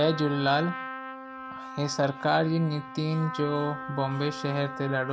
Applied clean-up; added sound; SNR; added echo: none; Trumpet; 10 dB; none.